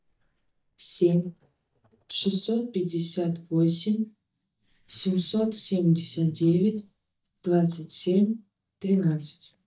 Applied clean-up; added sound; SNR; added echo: neural mask model DeepFilterNet 3.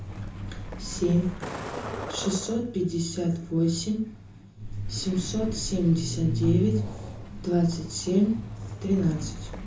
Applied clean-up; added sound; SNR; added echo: none; Truck; 7 dB; reverberation time 0.5 s.